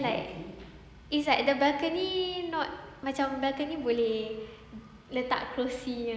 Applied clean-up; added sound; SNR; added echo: none; none; none; none.